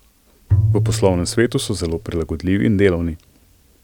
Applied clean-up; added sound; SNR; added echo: none; Bowed string instrument; 1 dB; none.